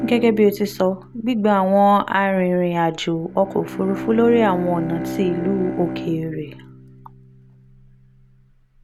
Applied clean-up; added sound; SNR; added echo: none; Bowed string instrument; 11 dB; none.